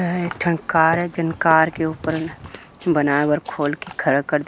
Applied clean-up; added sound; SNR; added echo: none; Burping, eructation; 19 dB; none.